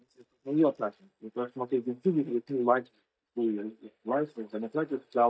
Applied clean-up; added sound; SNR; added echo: neural mask model DeepFilterNet 3.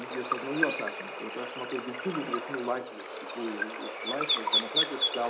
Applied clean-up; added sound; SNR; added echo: none; Water / Bird; -5 dB; reverberation time 0.3 s.